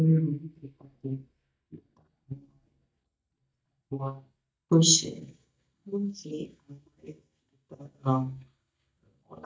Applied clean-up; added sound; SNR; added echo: neural mask model DeepFilterNet 3.